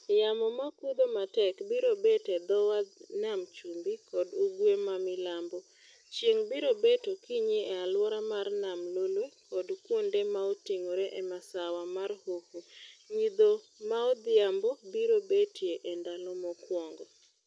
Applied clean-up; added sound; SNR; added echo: none; none; none; none.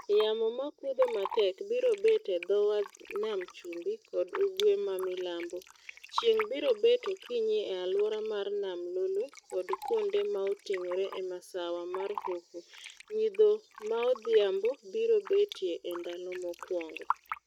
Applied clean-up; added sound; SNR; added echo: neural mask model RNNoise.